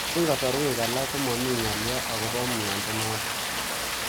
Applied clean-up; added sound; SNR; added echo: none; Rain; 0 dB; none.